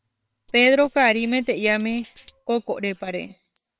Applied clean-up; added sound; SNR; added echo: neural separator model SepFormer WHAM!.